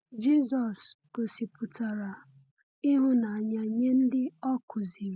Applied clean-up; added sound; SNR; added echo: none; none; none; none.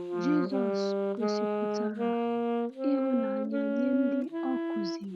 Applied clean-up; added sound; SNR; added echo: none; Wind instrument, woodwind instrument; -2 dB; none.